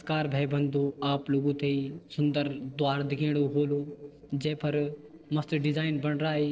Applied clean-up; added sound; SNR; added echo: neural separator model SepFormer DNS4.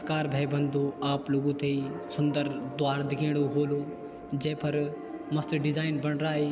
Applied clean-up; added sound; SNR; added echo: none; Brass instrument; 19 dB; none.